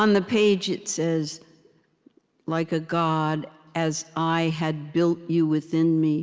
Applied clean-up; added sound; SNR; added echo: none; none; none; none.